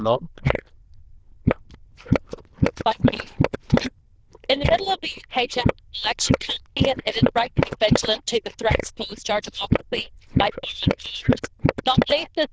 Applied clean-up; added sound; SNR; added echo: neural diffusion model UNIVERSE++.